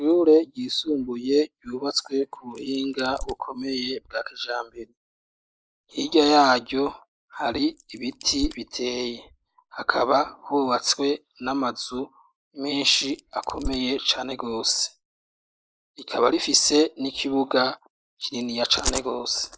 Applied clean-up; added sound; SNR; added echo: neural mask model Resemble Enhance denoiser.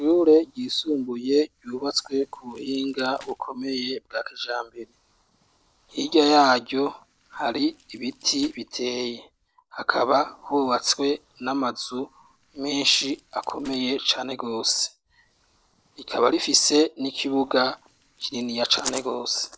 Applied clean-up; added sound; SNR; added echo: neural separator model SepFormer DNS4.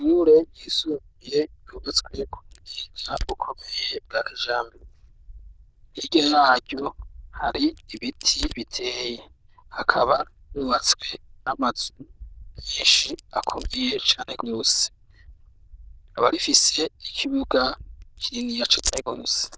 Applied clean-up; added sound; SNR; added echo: neural diffusion model UNIVERSE++.